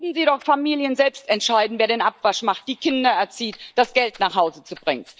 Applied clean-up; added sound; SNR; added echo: neural mask model DeepFilterNet 3.